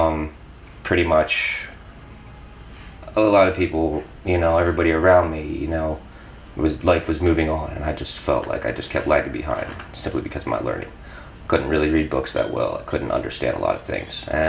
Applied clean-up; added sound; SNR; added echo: none; none; none; none.